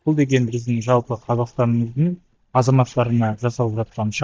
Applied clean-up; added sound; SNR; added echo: neural mask model DeepFilterNet 3.